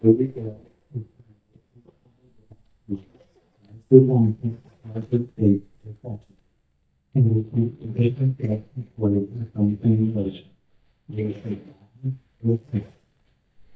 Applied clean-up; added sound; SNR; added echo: neural mask model DeepFilterNet 3.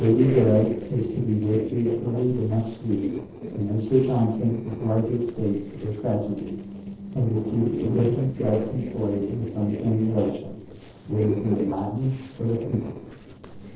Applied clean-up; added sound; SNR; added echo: neural separator model SepFormer DNS4.